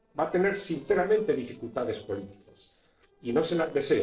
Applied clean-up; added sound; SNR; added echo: neural separator model SepFormer DNS4.